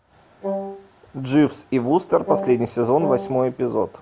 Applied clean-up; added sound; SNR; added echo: none; Wind instrument, woodwind instrument; 8 dB; none.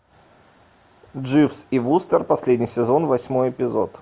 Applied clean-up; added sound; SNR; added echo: none; none; none; none.